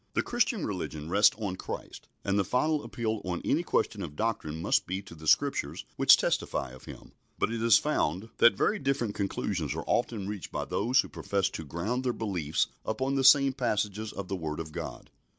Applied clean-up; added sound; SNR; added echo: none; none; none; none.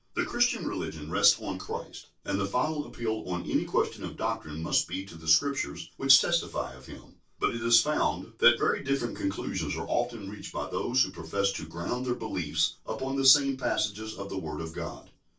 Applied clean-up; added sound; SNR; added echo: none; none; none; reverberation time 0.1 s.